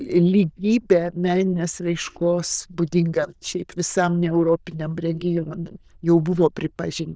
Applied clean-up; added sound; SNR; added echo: neural diffusion model UNIVERSE++.